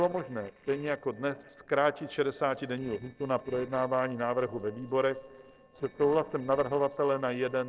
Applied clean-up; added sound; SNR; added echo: neural separator model SepFormer DNS4.